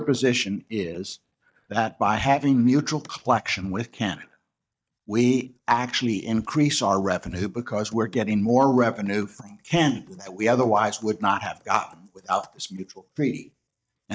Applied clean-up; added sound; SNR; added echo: neural mask model DeepFilterNet 3.